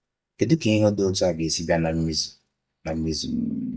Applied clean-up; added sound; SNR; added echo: neural mask model DeepFilterNet 3.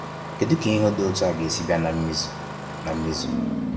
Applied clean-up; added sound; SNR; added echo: none; Engine starting; 6 dB; reverberation time 0.7 s.